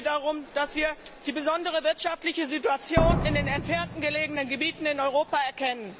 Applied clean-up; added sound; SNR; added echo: none; Slam; 6 dB; none.